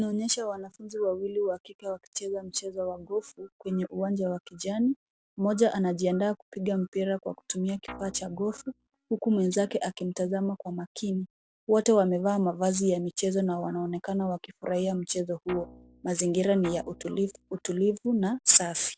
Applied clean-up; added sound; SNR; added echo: none; Guitar; 18 dB; none.